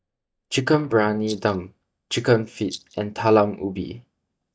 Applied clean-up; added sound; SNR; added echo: neural mask model DeepFilterNet 3.